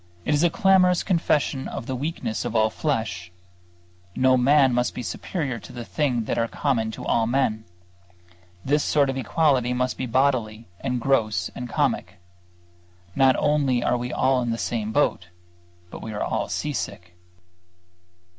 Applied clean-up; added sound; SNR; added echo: none; none; none; none.